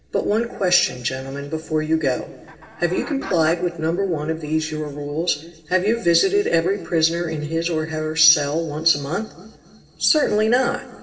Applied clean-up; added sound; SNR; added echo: none; Chicken, rooster; 17 dB; reverberation time 2.9 s.